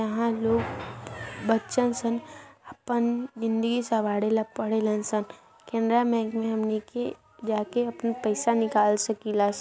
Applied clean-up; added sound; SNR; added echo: none; none; none; none.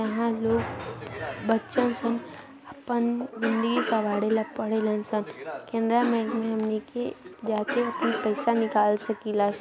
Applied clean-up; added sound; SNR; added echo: none; Cough; 9 dB; none.